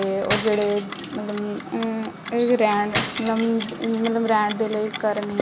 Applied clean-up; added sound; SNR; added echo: none; Clock + Cutlery, silverware; 6 dB; none.